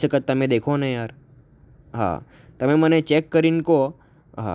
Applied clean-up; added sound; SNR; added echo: none; none; none; none.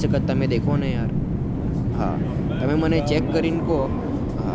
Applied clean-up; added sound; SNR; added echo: none; Subway, metro, underground; -3 dB; none.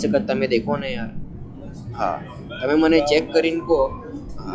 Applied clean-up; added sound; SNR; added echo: classical method log-MMSE.